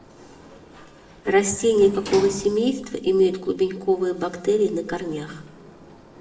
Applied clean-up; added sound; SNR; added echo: none; Sliding door; 18 dB; reverberation time 0.9 s.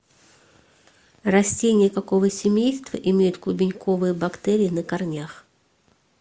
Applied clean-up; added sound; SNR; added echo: none; none; none; none.